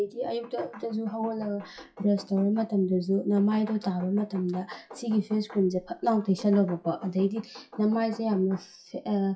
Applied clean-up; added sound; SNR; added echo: classical method WPE with log-MMSE.